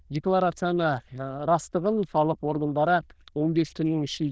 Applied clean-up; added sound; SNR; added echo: neural diffusion model UNIVERSE++.